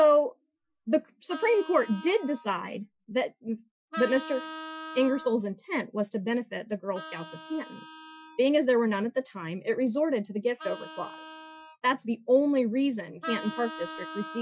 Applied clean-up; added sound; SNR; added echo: classical method Wiener filter.